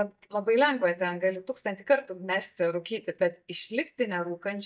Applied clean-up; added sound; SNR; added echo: neural mask model DeepFilterNet 3.